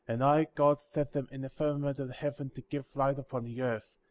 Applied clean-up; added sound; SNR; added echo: none; none; none; none.